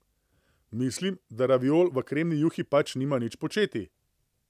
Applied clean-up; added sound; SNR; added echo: none; none; none; none.